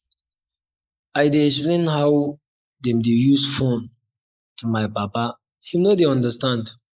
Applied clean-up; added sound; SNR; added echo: neural mask model Resemble Enhance denoiser.